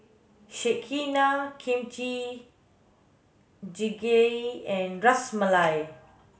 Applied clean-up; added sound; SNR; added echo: none; none; none; none.